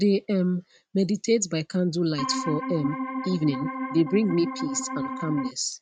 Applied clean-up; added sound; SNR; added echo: neural mask model RNNoise.